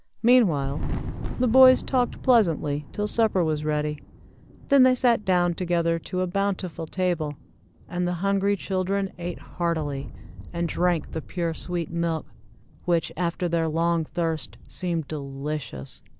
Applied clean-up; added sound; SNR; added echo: none; Thunder; 12 dB; none.